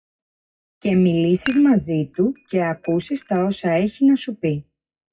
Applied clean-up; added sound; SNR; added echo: classical method WPE with log-MMSE.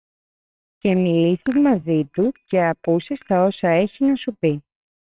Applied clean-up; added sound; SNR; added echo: neural separator model SepFormer WHAMR!.